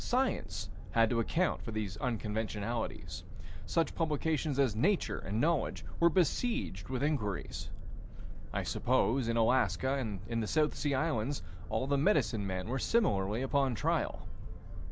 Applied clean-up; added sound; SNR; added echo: none; Boat, Water vehicle; 5 dB; none.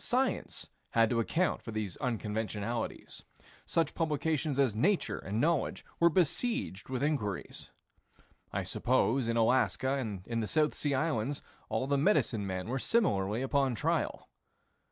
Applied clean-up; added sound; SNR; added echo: none; none; none; none.